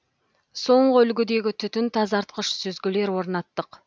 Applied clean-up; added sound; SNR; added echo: none; none; none; none.